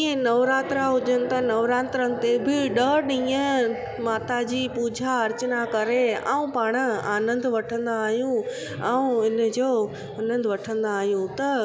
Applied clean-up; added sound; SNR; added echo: none; none; none; none.